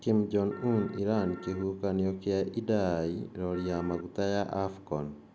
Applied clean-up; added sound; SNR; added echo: none; Piano; 14 dB; none.